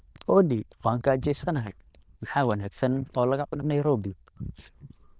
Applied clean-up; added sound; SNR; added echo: neural diffusion model UNIVERSE++.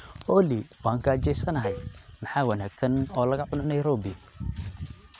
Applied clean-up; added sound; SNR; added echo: none; Cowbell; 13 dB; none.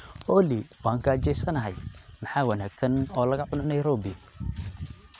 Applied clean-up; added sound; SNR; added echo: none; none; none; none.